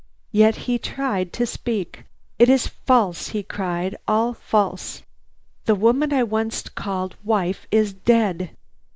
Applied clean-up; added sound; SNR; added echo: neural mask model Resemble Enhance denoiser.